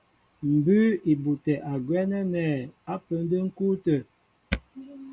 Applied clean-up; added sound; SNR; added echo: none; none; none; none.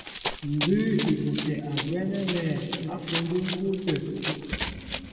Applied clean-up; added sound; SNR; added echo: none; Run; 2 dB; reverberation time 2.3 s.